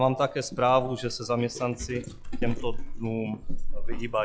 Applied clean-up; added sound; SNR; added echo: classical method log-MMSE.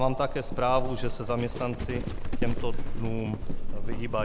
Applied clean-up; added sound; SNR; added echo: none; Livestock, farm animals, working animals; -3 dB; none.